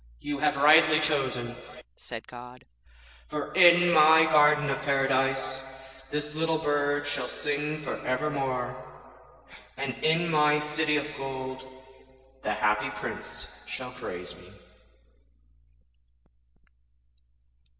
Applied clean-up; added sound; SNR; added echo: none; none; none; none.